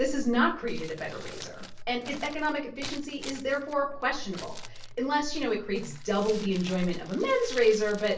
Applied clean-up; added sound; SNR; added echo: none; Crumpling, crinkling; 18 dB; reverberation time 0.4 s.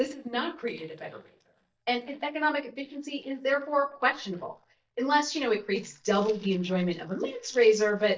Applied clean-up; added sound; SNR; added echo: neural mask model DeepFilterNet 3.